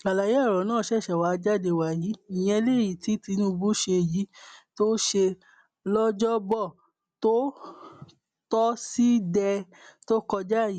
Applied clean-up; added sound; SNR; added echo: none; none; none; none.